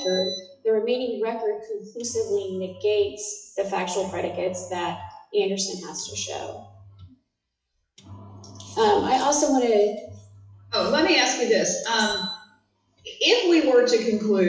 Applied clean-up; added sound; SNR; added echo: classical method WPE with log-MMSE.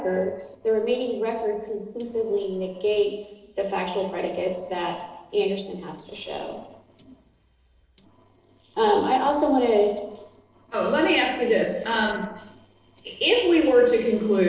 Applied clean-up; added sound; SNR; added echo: neural separator model SepFormer DNS4.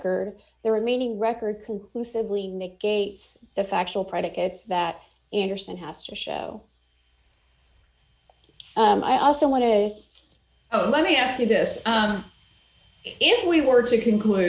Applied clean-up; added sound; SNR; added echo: none; none; none; none.